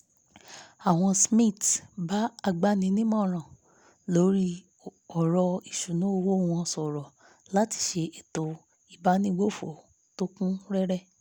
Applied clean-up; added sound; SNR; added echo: none; none; none; none.